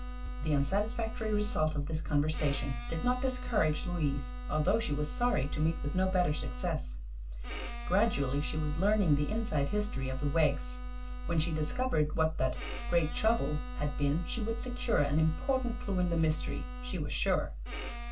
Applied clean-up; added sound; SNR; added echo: none; Bowed string instrument; 18 dB; reverberation time 0.2 s.